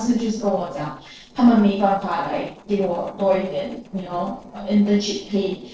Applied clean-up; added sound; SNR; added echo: neural separator model SepFormer DNS4.